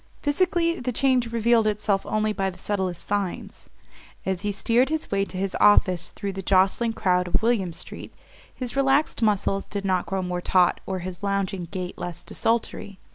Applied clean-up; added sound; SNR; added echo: none; none; none; none.